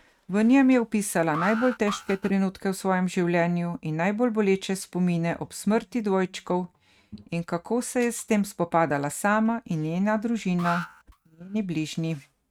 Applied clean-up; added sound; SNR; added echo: neural mask model RNNoise.